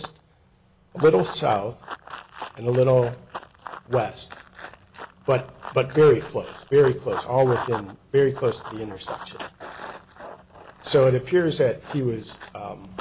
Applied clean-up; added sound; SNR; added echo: none; Run; 15 dB; none.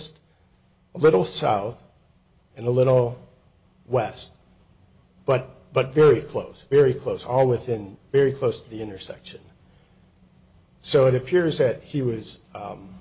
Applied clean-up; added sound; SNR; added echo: none; none; none; none.